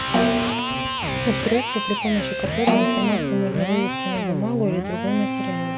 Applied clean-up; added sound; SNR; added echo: none; Snare drum + Electric guitar; -2 dB; none.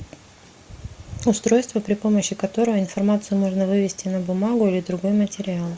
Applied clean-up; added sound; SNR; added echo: none; none; none; none.